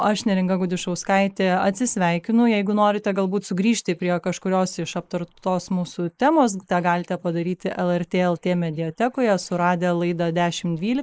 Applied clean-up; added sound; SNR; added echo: neural mask model Resemble Enhance denoiser.